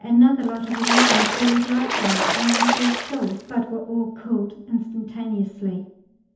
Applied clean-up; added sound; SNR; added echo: none; Splash, splatter; 0 dB; reverberation time 0.8 s.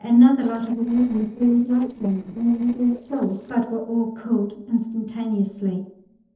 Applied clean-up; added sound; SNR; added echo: neural separator model SepFormer DNS4.